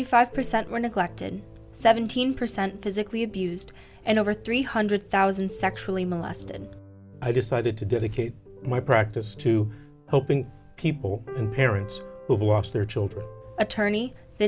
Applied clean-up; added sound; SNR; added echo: none; none; none; none.